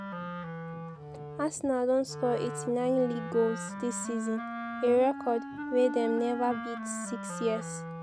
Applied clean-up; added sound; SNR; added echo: none; Wind instrument, woodwind instrument; 8 dB; none.